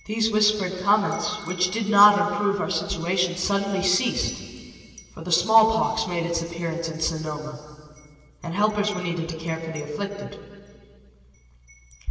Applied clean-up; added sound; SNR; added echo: none; Wind chime; 18 dB; reverberation time 2.5 s.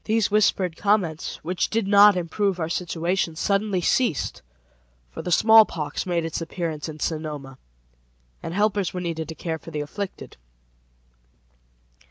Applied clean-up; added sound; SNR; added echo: none; none; none; none.